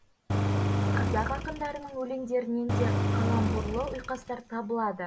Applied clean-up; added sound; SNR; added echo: none; Engine; -3 dB; none.